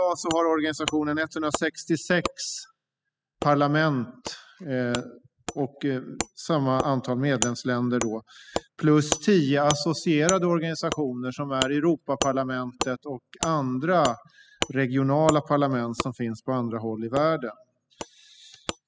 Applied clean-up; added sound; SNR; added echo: classical method spectral subtraction.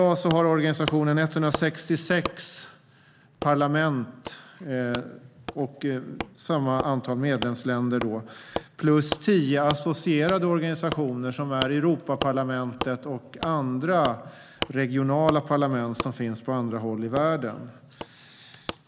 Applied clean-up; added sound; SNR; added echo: none; Wood; 11 dB; none.